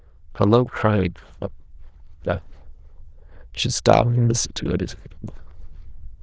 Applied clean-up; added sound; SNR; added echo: neural diffusion model UNIVERSE++.